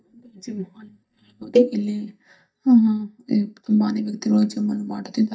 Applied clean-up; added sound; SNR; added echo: neural mask model DeepFilterNet 3.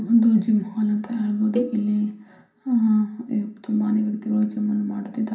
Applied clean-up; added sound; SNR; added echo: none; Cowbell; 13 dB; reverberation time 0.5 s.